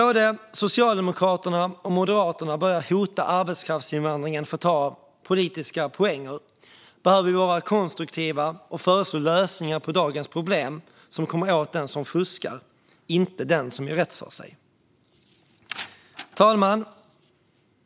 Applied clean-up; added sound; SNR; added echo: none; none; none; none.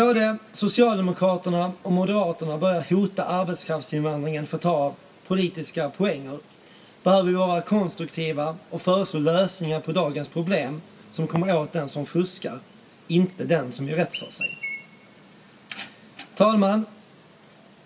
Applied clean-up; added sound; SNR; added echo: none; Chirp, tweet; 20 dB; reverberation time 0.2 s.